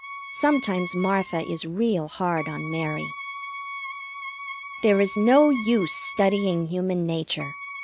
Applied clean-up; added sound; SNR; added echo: none; Wind instrument, woodwind instrument; 12 dB; none.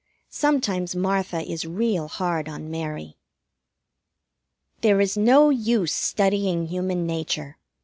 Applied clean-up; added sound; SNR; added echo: none; none; none; none.